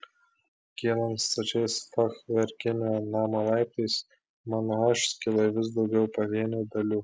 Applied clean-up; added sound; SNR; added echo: none; none; none; none.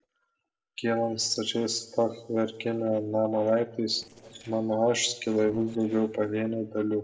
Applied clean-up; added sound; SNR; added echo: neural separator model SepFormer DNS4.